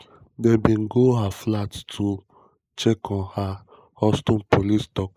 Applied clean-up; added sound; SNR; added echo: neural mask model Resemble Enhance denoiser.